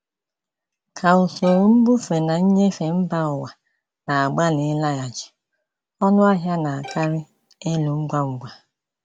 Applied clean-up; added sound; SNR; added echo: none; Bowed string instrument; 19 dB; none.